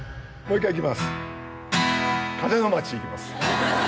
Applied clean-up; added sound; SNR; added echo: none; none; none; none.